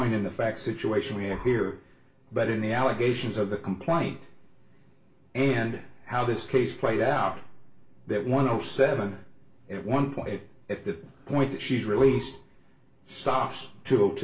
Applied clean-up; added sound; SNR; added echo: none; Breathing; 20 dB; reverberation time 0.2 s.